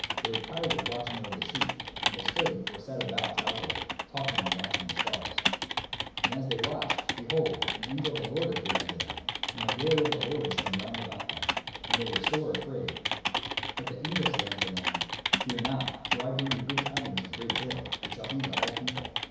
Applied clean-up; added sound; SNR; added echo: none; Typing; -2 dB; reverberation time 1.0 s.